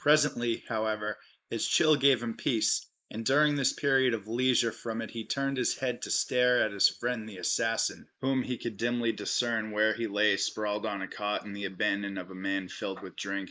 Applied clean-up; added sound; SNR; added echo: neural mask model Resemble Enhance denoiser.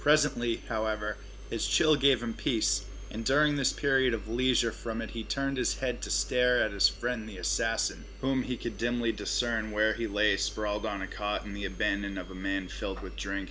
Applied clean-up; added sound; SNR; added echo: none; Engine; 12 dB; none.